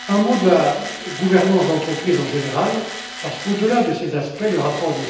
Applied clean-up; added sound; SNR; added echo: none; Tools; 13 dB; reverberation time 0.9 s.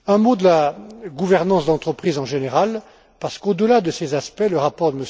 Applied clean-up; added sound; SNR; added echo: none; none; none; none.